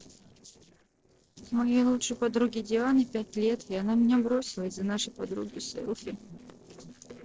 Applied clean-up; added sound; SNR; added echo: neural separator model SepFormer DNS4.